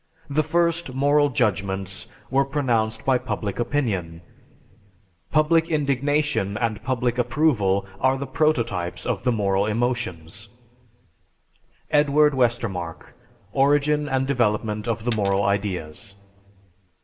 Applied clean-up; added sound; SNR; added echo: none; Coin (dropping); 19 dB; reverberation time 1.0 s.